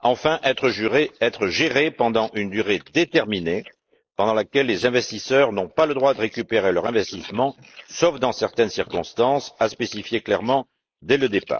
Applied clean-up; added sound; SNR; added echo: neural mask model Resemble Enhance denoiser.